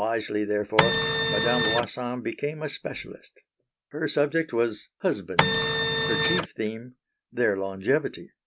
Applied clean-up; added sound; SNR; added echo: none; Printer; -5 dB; none.